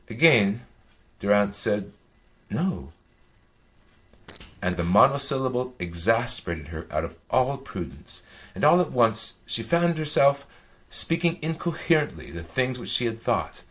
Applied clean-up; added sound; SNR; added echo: neural separator model SepFormer DNS4.